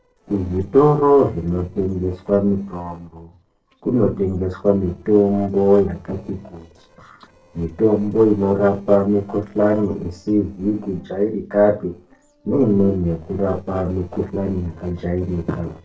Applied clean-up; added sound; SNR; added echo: neural separator model SepFormer DNS4.